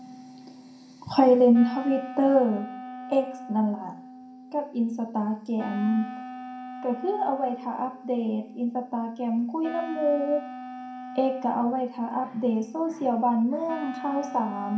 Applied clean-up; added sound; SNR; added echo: none; Wind instrument, woodwind instrument; 14 dB; reverberation time 0.5 s.